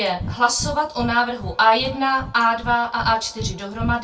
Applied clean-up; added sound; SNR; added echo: none; Breathing; 11 dB; reverberation time 0.2 s.